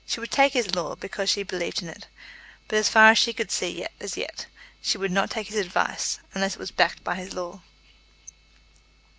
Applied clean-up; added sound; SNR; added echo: none; none; none; none.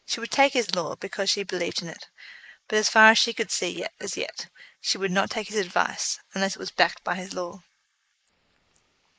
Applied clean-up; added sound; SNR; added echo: neural mask model Resemble Enhance denoiser.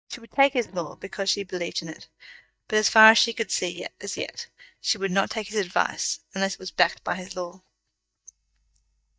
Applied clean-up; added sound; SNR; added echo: neural mask model DeepFilterNet 3.